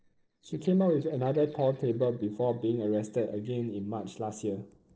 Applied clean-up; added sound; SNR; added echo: neural separator model SepFormer DNS4.